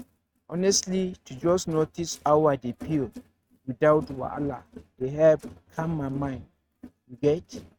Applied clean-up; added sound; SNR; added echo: neural mask model RNNoise.